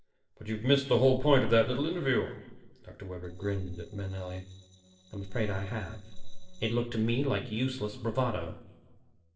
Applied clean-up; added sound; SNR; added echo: neural separator model SepFormer DNS4.